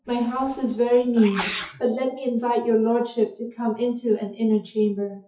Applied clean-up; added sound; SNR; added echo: classical method WPE with log-MMSE.